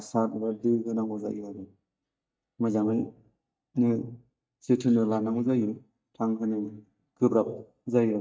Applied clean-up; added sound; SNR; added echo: neural mask model DeepFilterNet 3.